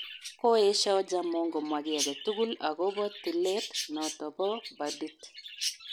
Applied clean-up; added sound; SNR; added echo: none; Chirp, tweet; 10 dB; none.